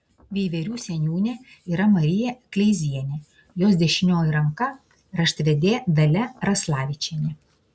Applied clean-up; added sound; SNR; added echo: none; none; none; none.